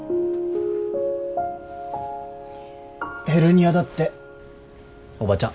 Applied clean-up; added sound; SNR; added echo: none; none; none; none.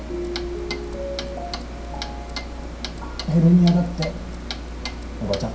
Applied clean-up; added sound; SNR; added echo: none; Clock; 7 dB; reverberation time 0.5 s.